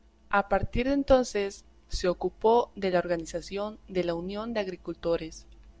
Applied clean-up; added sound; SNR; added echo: none; none; none; none.